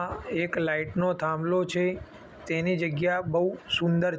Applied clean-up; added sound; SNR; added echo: none; none; none; none.